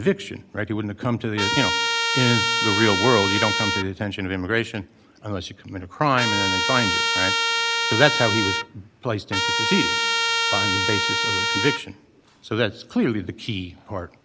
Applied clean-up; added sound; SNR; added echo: none; Trumpet; -2 dB; none.